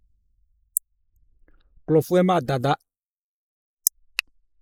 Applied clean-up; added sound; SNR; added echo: neural mask model Resemble Enhance denoiser.